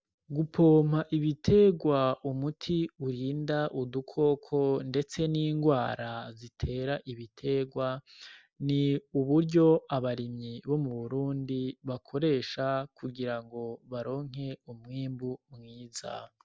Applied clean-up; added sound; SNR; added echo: none; none; none; none.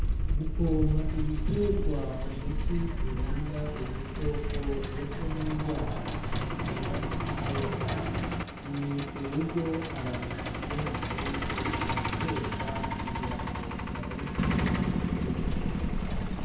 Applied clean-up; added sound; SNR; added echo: none; Truck; -5 dB; reverberation time 1.0 s.